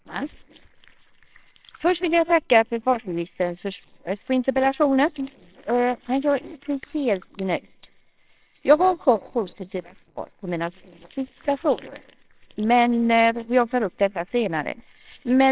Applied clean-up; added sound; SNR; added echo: neural separator model SepFormer WHAMR!.